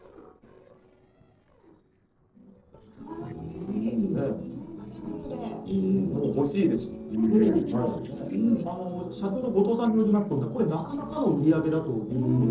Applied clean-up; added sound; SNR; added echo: neural separator model SepFormer DNS4.